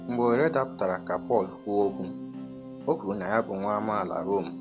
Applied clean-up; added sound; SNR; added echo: none; Piano; 11 dB; none.